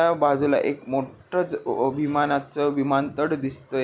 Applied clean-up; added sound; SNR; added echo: none; none; none; none.